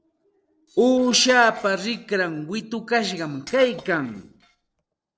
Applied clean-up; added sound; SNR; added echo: neural separator model SepFormer DNS4.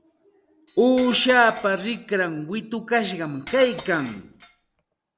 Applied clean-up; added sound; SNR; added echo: none; Cutlery, silverware; 16 dB; none.